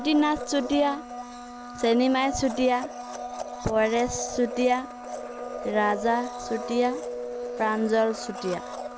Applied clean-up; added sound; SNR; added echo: none; Domestic sounds, home sounds; 9 dB; none.